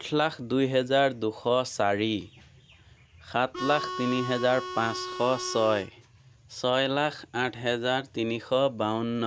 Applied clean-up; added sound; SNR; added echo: none; Harmonica; 7 dB; none.